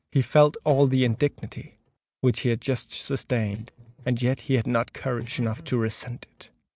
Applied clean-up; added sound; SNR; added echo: neural separator model SepFormer DNS4.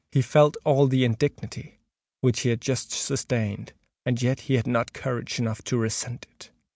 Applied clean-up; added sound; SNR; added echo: none; none; none; none.